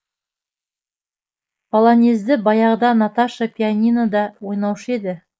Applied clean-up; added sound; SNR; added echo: neural mask model Resemble Enhance denoiser.